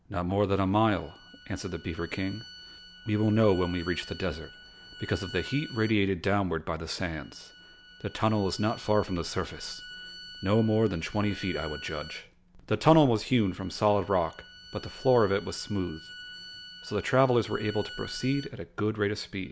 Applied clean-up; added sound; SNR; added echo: none; Bowed string instrument; 19 dB; none.